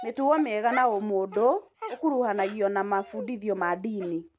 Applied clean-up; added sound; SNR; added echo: none; Dog; 15 dB; none.